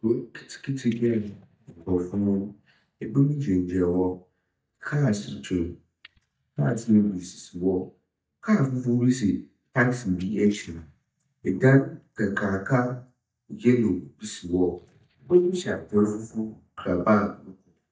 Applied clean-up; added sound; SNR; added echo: neural mask model DeepFilterNet 3.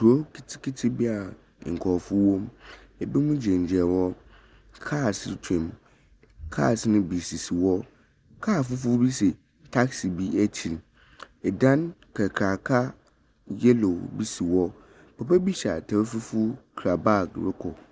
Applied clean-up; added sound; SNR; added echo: none; none; none; none.